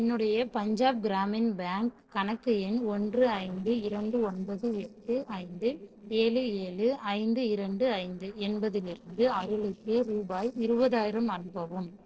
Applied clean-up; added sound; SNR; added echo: neural separator model SepFormer DNS4.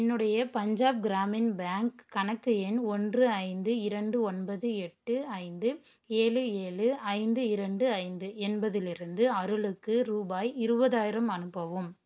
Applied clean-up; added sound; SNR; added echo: none; none; none; none.